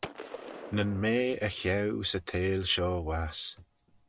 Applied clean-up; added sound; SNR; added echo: none; Gunshot, gunfire; 14 dB; none.